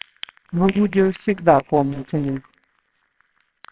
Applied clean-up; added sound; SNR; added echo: neural separator model SepFormer WHAMR!.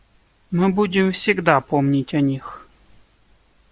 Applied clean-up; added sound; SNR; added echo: none; none; none; none.